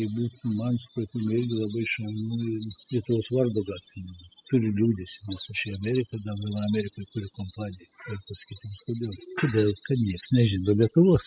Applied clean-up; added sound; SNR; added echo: classical method spectral subtraction.